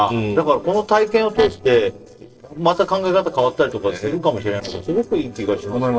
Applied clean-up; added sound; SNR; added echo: neural separator model SepFormer DNS4.